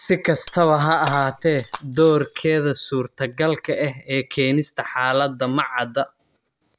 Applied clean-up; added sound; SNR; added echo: none; Shatter; 19 dB; none.